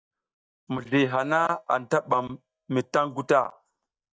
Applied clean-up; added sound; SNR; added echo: neural mask model DeepFilterNet 3.